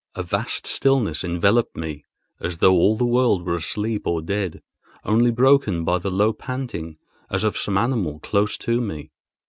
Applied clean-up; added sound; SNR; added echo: none; none; none; none.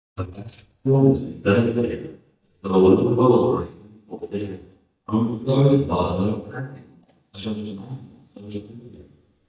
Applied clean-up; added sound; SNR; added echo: neural mask model DeepFilterNet 3.